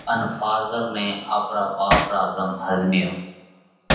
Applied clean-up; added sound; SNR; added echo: none; Hammer; 6 dB; reverberation time 0.9 s.